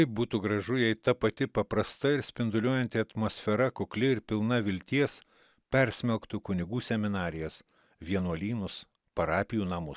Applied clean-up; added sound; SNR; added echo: none; none; none; none.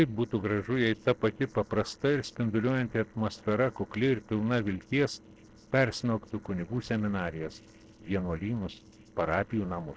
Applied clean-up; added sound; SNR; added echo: neural separator model SepFormer DNS4.